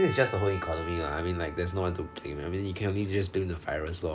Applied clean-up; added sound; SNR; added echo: none; Trumpet; 14 dB; none.